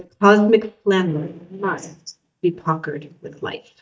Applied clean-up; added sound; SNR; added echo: neural mask model DeepFilterNet 3.